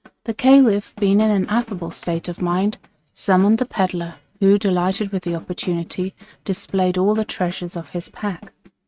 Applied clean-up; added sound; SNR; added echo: neural mask model RNNoise.